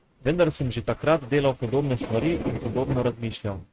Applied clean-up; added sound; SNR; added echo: neural mask model RNNoise.